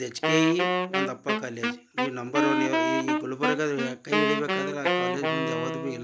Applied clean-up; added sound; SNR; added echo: none; Wind instrument, woodwind instrument; -3 dB; none.